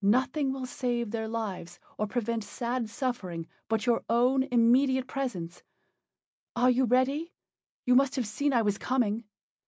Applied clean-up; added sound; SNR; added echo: none; none; none; none.